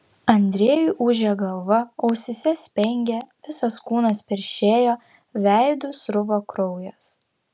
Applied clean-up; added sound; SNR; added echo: none; none; none; none.